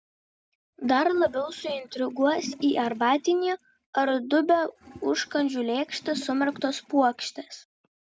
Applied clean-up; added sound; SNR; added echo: none; Toilet flush; 19 dB; none.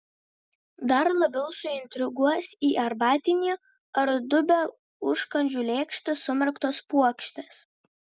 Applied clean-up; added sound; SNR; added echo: none; none; none; none.